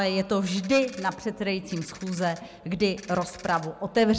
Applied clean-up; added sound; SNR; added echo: none; Ratchet, pawl; 20 dB; none.